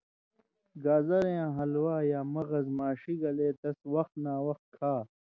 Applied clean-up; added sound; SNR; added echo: none; none; none; none.